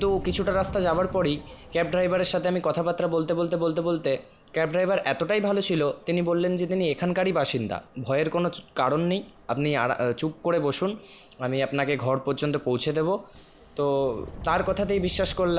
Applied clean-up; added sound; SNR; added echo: none; Subway, metro, underground; 18 dB; none.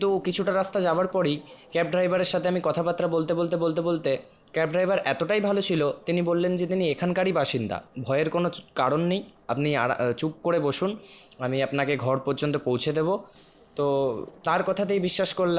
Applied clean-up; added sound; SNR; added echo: neural separator model SepFormer DNS4.